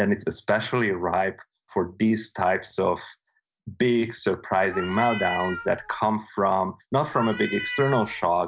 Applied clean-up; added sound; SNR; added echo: none; Meow; 10 dB; none.